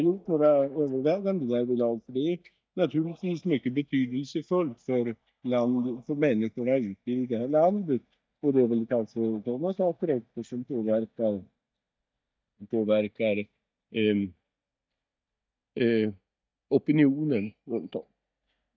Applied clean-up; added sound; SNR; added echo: neural mask model DeepFilterNet 3.